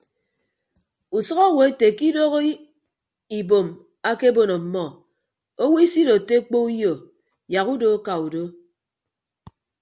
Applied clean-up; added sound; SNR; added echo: none; none; none; none.